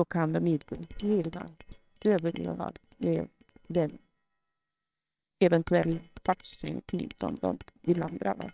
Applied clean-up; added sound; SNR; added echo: neural separator model SepFormer WHAMR!.